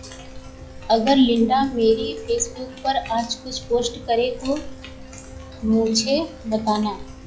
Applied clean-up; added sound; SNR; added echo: classical method log-MMSE.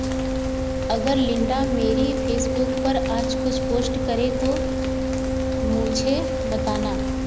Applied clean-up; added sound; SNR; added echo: none; Rain + Organ; -2 dB; none.